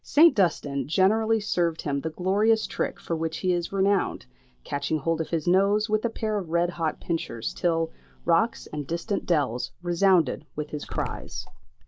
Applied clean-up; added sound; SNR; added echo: none; Growling; 18 dB; none.